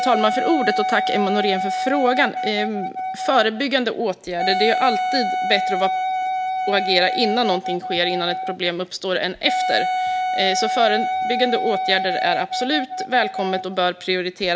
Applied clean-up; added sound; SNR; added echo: none; Wind instrument, woodwind instrument; 2 dB; none.